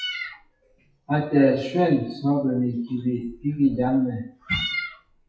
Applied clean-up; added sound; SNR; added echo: classical method WPE with log-MMSE.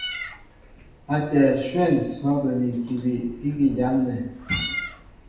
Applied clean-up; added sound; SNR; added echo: none; Meow; 12 dB; reverberation time 0.9 s.